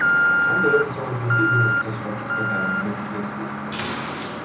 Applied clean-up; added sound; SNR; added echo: none; Alarm; -5 dB; reverberation time 0.6 s.